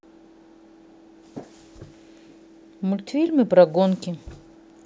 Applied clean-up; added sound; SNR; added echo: none; none; none; none.